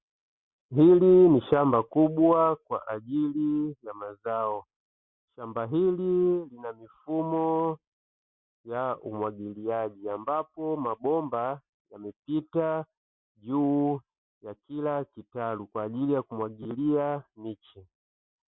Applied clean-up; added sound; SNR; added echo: none; none; none; none.